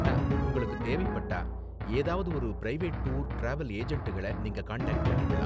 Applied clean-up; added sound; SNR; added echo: none; Drum; -3 dB; none.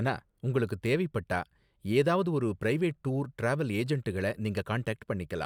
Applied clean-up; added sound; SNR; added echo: none; none; none; none.